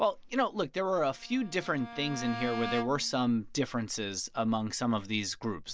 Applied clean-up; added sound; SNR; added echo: none; Bowed string instrument; 11 dB; none.